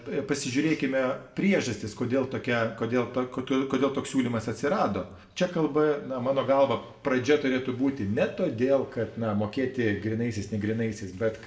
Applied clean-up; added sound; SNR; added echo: none; none; none; reverberation time 0.6 s.